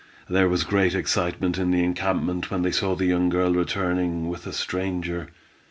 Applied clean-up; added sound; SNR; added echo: none; none; none; none.